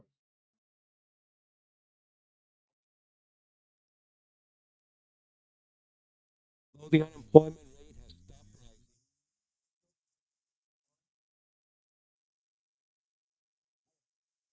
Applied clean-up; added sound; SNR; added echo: neural mask model DeepFilterNet 3.